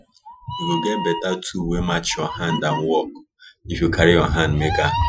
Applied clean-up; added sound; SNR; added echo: classical method Wiener filter.